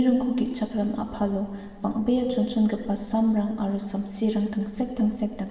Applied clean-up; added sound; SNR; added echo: none; none; none; reverberation time 2.3 s.